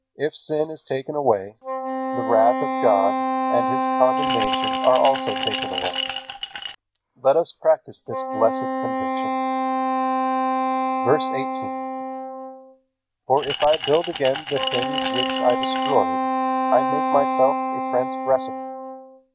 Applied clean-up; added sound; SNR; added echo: none; Glass + Wind instrument, woodwind instrument; 1 dB; none.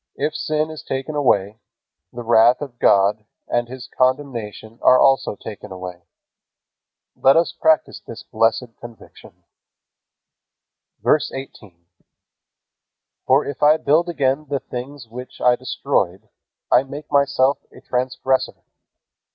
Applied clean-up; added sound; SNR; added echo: none; none; none; none.